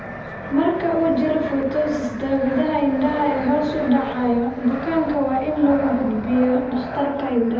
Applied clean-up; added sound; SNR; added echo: none; Fixed-wing aircraft, airplane; 11 dB; reverberation time 0.7 s.